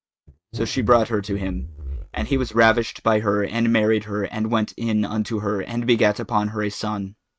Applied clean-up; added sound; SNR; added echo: neural mask model RNNoise.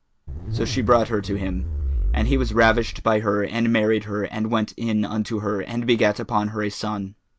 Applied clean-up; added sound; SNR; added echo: none; Zipper (clothing); 3 dB; none.